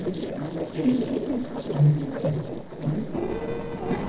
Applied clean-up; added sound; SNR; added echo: neural separator model SepFormer DNS4.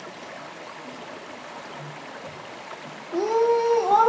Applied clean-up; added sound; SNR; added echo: none; Stream; 13 dB; reverberation time 0.6 s.